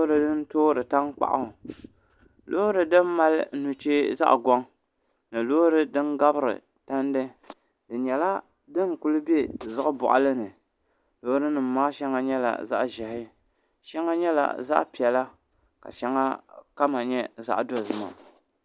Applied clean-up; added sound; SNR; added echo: none; none; none; none.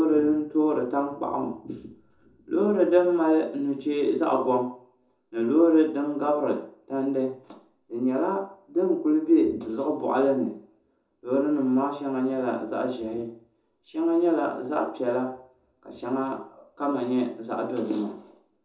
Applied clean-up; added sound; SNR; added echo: none; none; none; reverberation time 0.5 s.